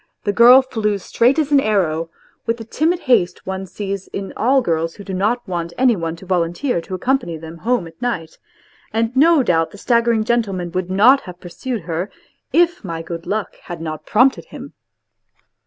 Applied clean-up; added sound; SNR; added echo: none; none; none; none.